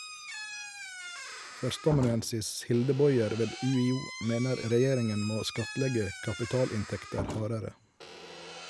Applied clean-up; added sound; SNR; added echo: none; Squeak / Slam; 12 dB; none.